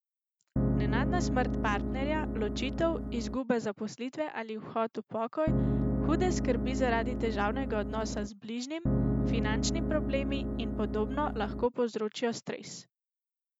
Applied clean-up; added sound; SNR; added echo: none; Piano; -3 dB; none.